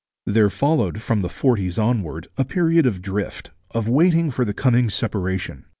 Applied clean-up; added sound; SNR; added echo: none; none; none; none.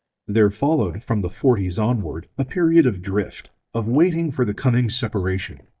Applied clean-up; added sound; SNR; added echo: neural mask model DeepFilterNet 3.